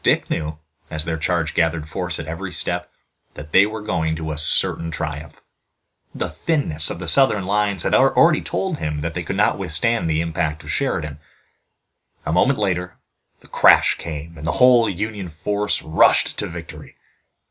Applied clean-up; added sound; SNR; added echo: none; none; none; none.